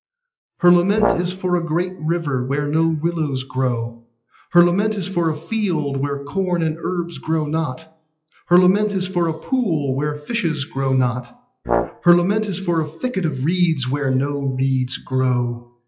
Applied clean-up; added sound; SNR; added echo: classical method WPE with log-MMSE.